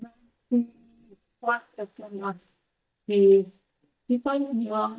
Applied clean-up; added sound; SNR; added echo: neural mask model DeepFilterNet 3.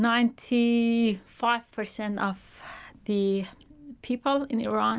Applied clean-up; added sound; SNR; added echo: none; none; none; none.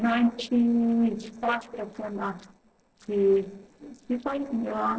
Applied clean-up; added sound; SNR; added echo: neural separator model SepFormer DNS4.